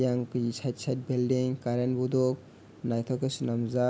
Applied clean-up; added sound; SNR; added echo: none; none; none; none.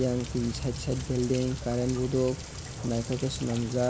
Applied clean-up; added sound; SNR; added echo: none; Rain; 9 dB; none.